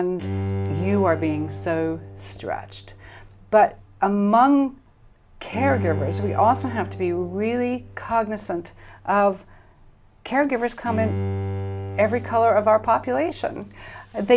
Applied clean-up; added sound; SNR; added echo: none; Bowed string instrument; 9 dB; none.